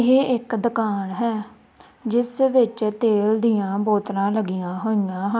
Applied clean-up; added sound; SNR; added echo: none; none; none; none.